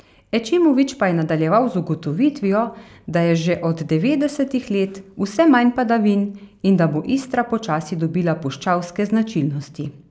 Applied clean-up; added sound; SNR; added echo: none; none; none; none.